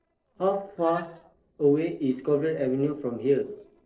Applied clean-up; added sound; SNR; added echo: neural separator model SepFormer DNS4.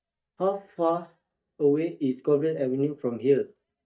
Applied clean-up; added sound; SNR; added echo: neural mask model DeepFilterNet 3.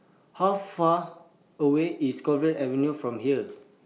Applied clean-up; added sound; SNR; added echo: none; none; none; none.